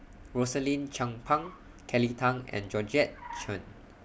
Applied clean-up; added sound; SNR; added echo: none; Car; 19 dB; none.